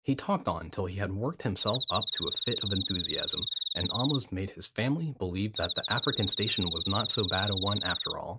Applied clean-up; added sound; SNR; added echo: neural mask model RNNoise.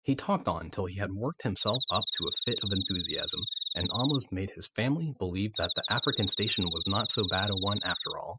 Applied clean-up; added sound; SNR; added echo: classical method spectral subtraction.